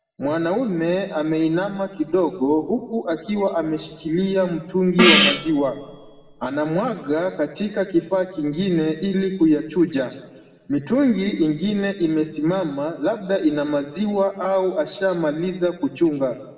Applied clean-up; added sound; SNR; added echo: none; Gong; -1 dB; reverberation time 1.1 s.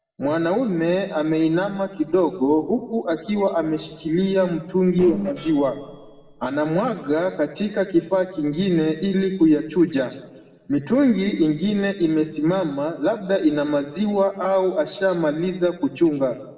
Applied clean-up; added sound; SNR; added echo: neural separator model SepFormer DNS4.